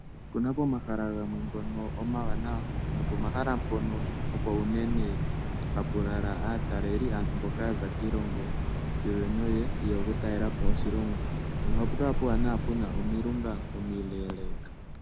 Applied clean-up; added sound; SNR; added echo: none; Cricket; -3 dB; none.